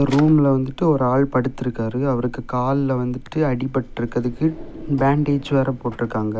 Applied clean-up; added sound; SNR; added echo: none; Drawer open or close; 15 dB; none.